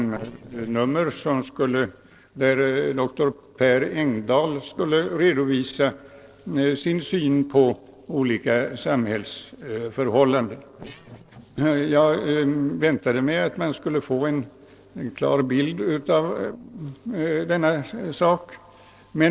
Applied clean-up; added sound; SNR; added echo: neural separator model SepFormer DNS4.